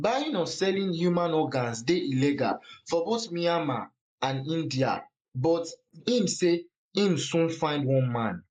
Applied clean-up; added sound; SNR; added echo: neural mask model Resemble Enhance denoiser.